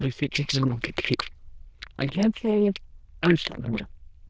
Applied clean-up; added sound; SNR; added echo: neural diffusion model UNIVERSE++.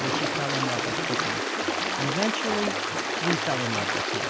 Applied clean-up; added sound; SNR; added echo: none; Stream; -5 dB; none.